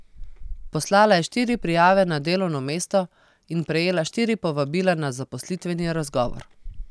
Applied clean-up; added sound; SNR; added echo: none; Chewing, mastication; 17 dB; none.